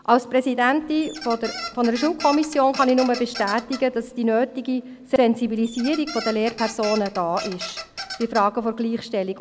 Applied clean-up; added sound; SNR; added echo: none; Squeak; 12 dB; none.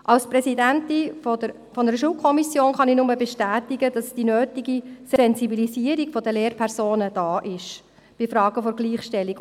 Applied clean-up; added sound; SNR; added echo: none; none; none; none.